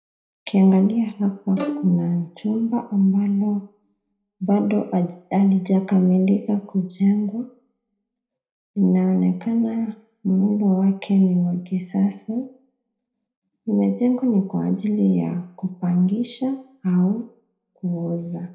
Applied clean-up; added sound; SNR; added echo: none; Bowed string instrument; 13 dB; reverberation time 0.5 s.